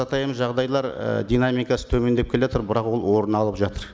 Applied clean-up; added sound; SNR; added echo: none; none; none; none.